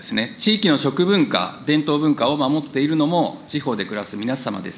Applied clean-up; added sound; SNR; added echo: none; none; none; none.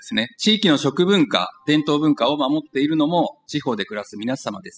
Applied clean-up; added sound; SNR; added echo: classical method spectral subtraction.